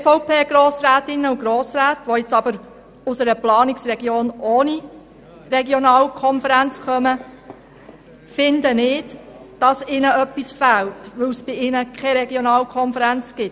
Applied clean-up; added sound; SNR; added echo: none; none; none; none.